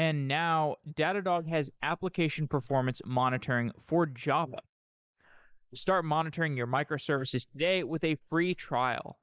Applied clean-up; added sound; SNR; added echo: neural mask model Resemble Enhance denoiser.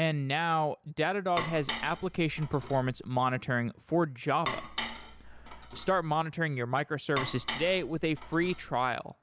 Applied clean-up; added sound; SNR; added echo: none; Dishes, pots, and pans; 9 dB; none.